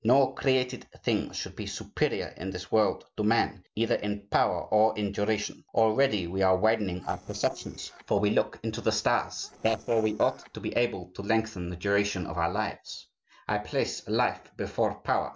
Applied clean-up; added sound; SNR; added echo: neural separator model SepFormer DNS4.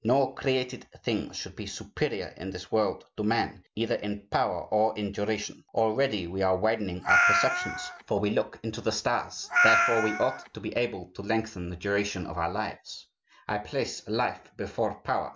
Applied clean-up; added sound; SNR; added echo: none; Meow; -3 dB; none.